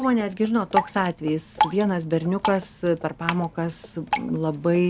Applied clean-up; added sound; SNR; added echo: none; Drip; 7 dB; none.